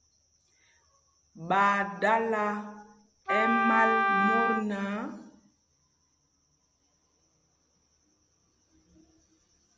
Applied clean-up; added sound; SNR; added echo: none; Wind instrument, woodwind instrument; -5 dB; none.